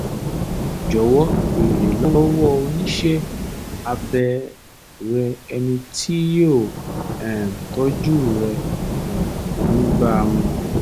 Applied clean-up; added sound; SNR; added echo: none; Rain / Thunderstorm; 2 dB; none.